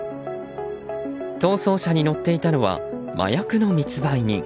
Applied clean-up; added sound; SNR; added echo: none; none; none; none.